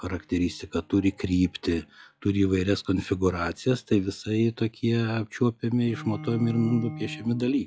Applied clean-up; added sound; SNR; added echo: classical method log-MMSE.